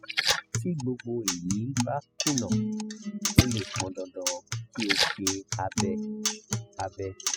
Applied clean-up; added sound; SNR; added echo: classical method spectral subtraction.